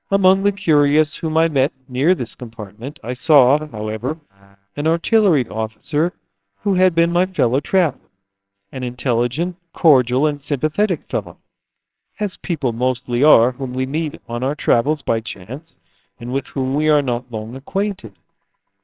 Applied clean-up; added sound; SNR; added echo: neural separator model SepFormer WHAMR!.